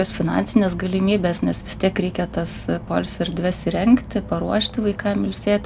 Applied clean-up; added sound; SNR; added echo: none; Insect / Frog; 15 dB; none.